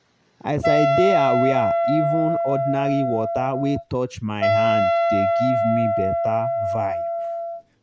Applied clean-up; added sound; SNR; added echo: none; Wind instrument, woodwind instrument; -4 dB; none.